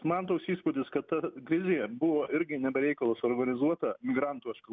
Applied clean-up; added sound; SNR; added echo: none; none; none; none.